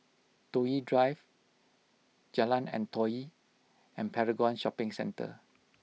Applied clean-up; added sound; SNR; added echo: none; none; none; none.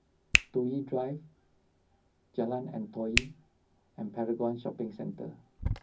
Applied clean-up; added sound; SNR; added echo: none; Hands; 1 dB; reverberation time 0.4 s.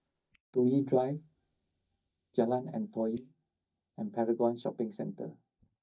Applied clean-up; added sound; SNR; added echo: neural mask model DeepFilterNet 3.